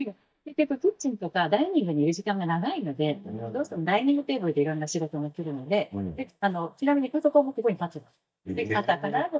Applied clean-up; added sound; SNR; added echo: neural mask model DeepFilterNet 3.